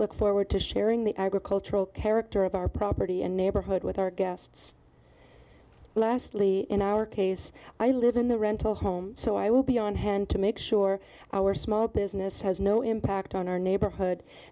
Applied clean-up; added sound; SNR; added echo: none; none; none; none.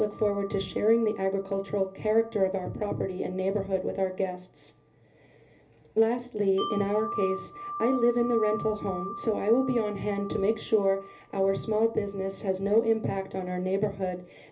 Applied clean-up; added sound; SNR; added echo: none; Wind chime; 15 dB; reverberation time 0.3 s.